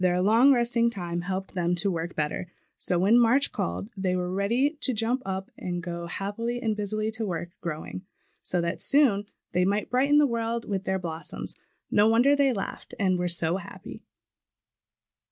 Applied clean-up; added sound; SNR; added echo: none; none; none; none.